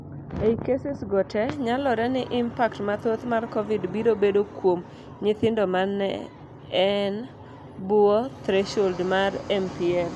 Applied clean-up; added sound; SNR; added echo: none; none; none; none.